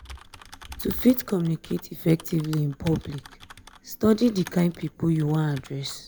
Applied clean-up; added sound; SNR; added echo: none; Typing; 19 dB; none.